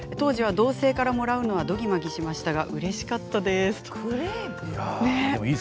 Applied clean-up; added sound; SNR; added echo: none; none; none; none.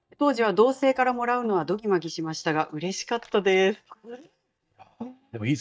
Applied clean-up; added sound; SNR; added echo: neural mask model DeepFilterNet 3.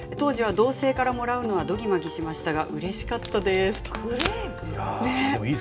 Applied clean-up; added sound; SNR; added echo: none; Packing tape, duct tape; 8 dB; reverberation time 0.3 s.